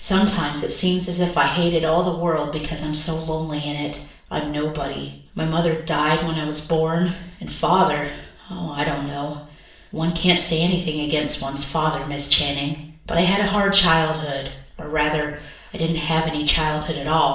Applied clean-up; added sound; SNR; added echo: none; none; none; reverberation time 0.6 s.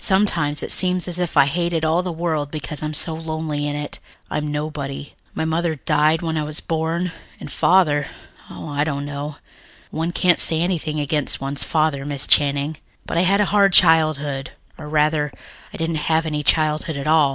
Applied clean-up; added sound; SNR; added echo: none; none; none; none.